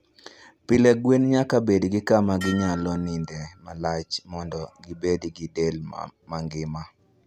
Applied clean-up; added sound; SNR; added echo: none; Dishes, pots, and pans; 18 dB; none.